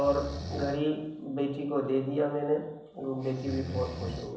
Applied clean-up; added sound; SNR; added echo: none; Breathing; 10 dB; reverberation time 0.8 s.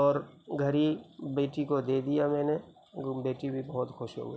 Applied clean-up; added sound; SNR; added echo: none; none; none; none.